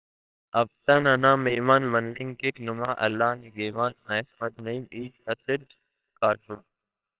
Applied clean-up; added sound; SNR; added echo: neural separator model SepFormer WHAMR!.